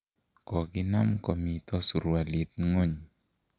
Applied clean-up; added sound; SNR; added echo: none; none; none; none.